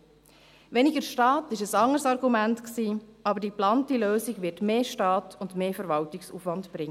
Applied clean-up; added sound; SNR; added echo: none; none; none; none.